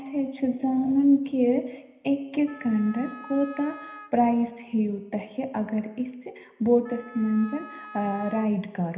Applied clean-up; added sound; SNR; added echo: none; Wind instrument, woodwind instrument; 18 dB; reverberation time 0.9 s.